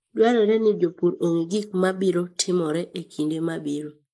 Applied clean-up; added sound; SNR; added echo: neural mask model Resemble Enhance denoiser.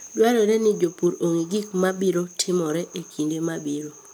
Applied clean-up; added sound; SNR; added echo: none; none; none; none.